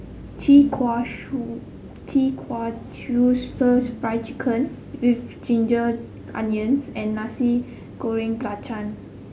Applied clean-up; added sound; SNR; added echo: none; Bowed string instrument; 19 dB; none.